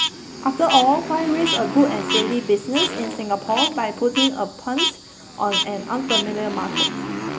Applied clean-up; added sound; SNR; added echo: none; Frog + Motorcycle; 3 dB; none.